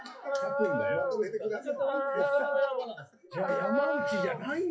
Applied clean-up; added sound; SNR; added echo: classical method WPE with log-MMSE.